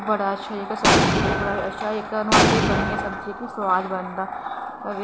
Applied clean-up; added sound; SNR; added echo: none; Explosion; -4 dB; none.